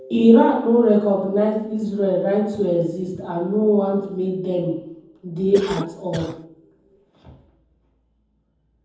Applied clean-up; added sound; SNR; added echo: none; Cough; 12 dB; reverberation time 0.9 s.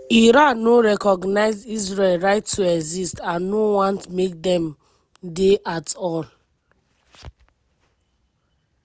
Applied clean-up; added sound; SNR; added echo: none; none; none; none.